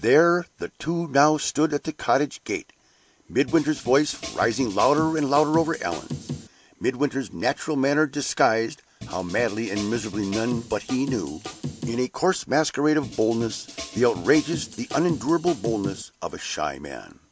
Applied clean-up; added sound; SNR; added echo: none; Drum kit; 11 dB; none.